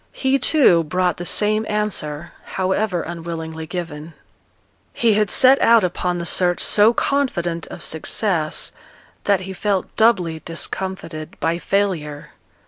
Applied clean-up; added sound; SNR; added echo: none; none; none; none.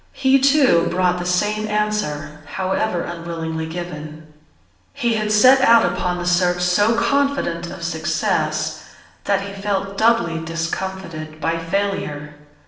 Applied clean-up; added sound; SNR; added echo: none; none; none; reverberation time 0.9 s.